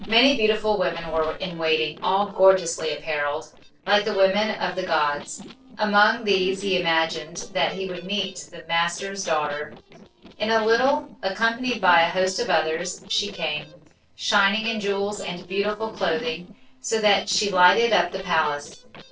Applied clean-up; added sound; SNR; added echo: neural separator model SepFormer DNS4.